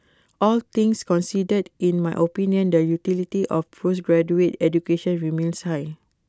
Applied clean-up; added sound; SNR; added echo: none; none; none; none.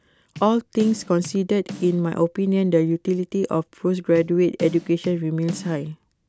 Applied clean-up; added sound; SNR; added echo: none; Bass drum / Snare drum; 16 dB; none.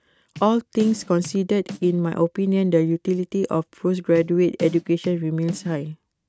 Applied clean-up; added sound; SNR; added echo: neural mask model RNNoise.